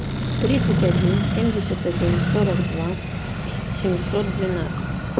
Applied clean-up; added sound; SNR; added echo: none; Accelerating, revving, vroom; -3 dB; none.